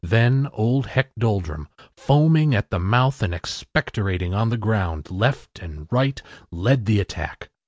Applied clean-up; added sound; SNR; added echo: none; none; none; none.